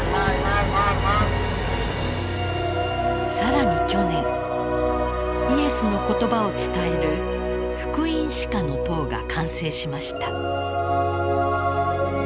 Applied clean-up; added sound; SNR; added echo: none; none; none; none.